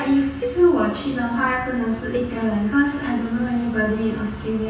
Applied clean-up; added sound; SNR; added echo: none; Cowbell; 14 dB; reverberation time 0.9 s.